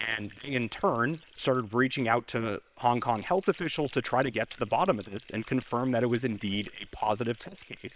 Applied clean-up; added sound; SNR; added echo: neural separator model SepFormer WHAM!.